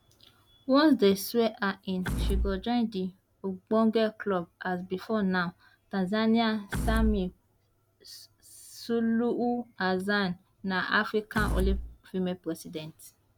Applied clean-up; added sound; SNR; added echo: none; Door / Wood; 4 dB; none.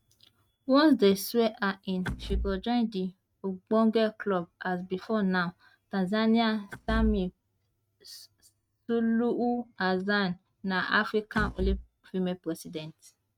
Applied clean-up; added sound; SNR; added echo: neural mask model RNNoise.